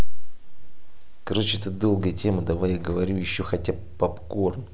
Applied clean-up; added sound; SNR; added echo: none; none; none; none.